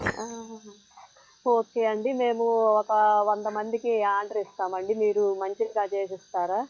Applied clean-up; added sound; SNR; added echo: classical method log-MMSE.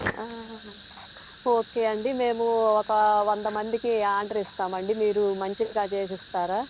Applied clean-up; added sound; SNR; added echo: none; Fire; 14 dB; none.